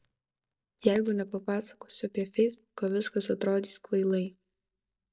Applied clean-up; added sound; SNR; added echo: neural mask model DeepFilterNet 3.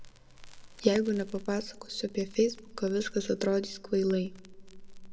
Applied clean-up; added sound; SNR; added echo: none; Crackle; 15 dB; reverberation time 0.5 s.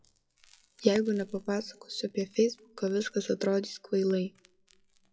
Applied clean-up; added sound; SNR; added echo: classical method WPE with log-MMSE.